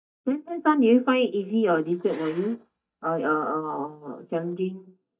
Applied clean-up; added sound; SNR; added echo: neural mask model DeepFilterNet 3.